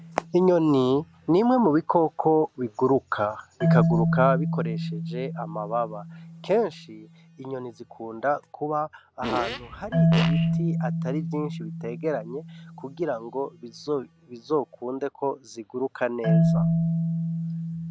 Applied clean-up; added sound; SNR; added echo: none; Marimba, xylophone + Fart; 1 dB; none.